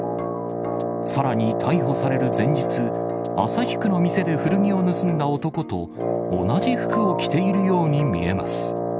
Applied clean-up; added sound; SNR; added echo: none; Wind instrument, woodwind instrument; 2 dB; none.